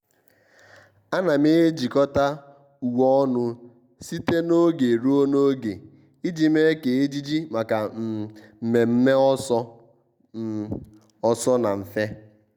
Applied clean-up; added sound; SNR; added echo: none; none; none; none.